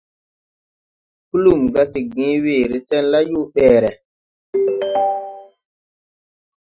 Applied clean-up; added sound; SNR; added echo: classical method Wiener filter.